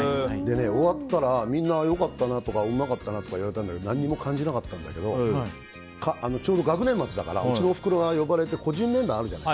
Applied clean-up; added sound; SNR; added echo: none; none; none; none.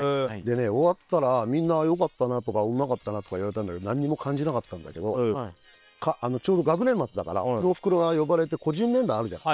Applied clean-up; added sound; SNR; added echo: neural separator model SepFormer WHAM!.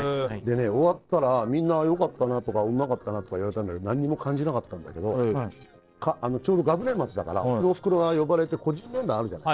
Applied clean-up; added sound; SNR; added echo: neural separator model SepFormer DNS4.